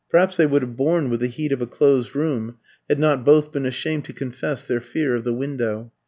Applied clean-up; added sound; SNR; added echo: none; none; none; none.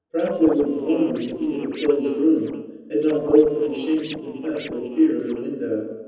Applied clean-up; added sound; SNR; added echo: neural separator model SepFormer DNS4.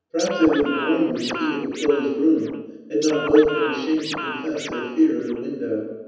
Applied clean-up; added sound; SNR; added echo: none; Scratching (performance technique); 10 dB; reverberation time 1.1 s.